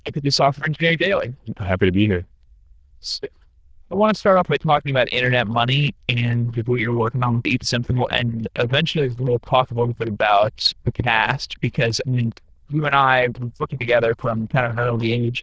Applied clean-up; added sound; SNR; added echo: neural diffusion model UNIVERSE++.